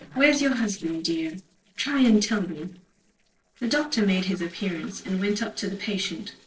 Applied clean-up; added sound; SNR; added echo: neural separator model SepFormer DNS4.